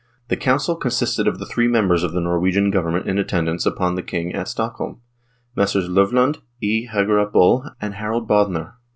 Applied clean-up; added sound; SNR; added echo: none; none; none; none.